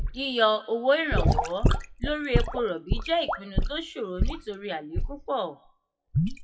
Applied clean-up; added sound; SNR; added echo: classical method WPE with log-MMSE.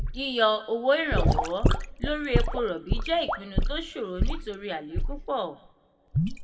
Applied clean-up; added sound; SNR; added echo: none; Sink (filling or washing) / Gurgling / Liquid; -2 dB; reverberation time 1.4 s.